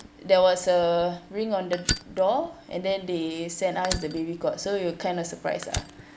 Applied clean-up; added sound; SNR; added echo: none; Fire; 11 dB; none.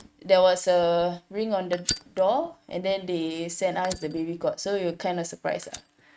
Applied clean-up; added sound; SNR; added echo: neural mask model RNNoise.